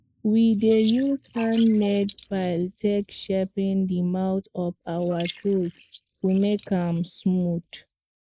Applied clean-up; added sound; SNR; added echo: neural mask model Resemble Enhance denoiser.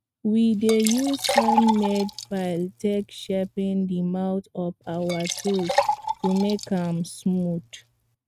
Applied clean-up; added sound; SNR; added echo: neural mask model RNNoise.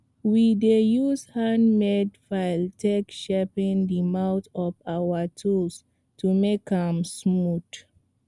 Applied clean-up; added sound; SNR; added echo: none; none; none; none.